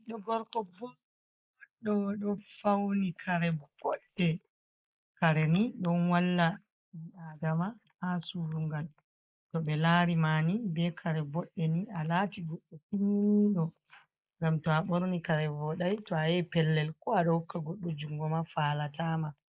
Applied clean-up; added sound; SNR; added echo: neural mask model Resemble Enhance denoiser.